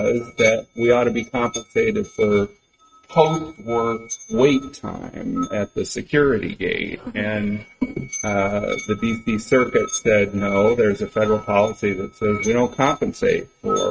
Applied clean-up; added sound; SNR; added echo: neural mask model RNNoise.